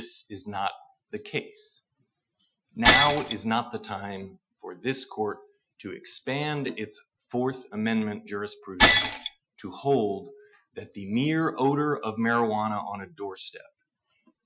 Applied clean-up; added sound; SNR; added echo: classical method Wiener filter.